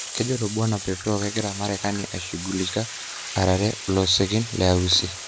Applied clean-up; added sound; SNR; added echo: none; Bathtub (filling or washing); 10 dB; none.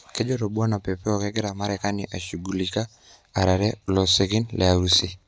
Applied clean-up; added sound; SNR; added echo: none; none; none; none.